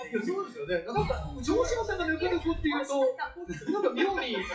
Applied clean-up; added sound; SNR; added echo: classical method WPE with log-MMSE.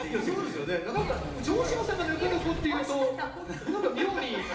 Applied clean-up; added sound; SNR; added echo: none; Engine / Mechanisms; 7 dB; reverberation time 0.9 s.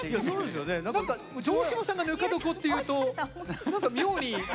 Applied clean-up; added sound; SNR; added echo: none; none; none; none.